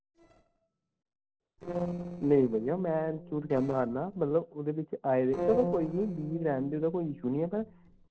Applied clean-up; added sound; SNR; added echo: neural separator model SepFormer DNS4.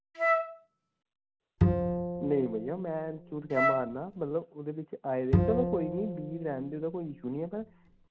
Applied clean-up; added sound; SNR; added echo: none; Bowed string instrument + Wind instrument, woodwind instrument; -3 dB; none.